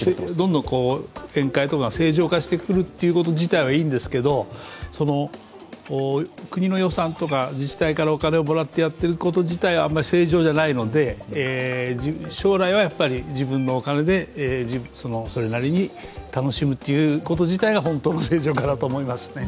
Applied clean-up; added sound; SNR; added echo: none; none; none; none.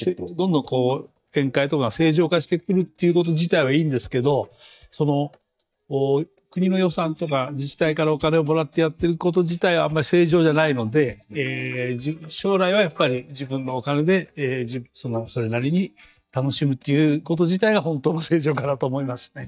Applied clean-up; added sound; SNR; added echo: neural mask model DeepFilterNet 3.